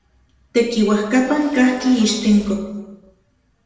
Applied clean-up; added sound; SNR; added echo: none; Insect; 19 dB; reverberation time 1.0 s.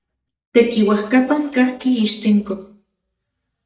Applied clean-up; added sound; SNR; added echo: neural mask model DeepFilterNet 3.